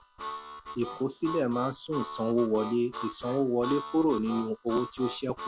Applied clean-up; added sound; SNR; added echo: none; Harmonica; 10 dB; none.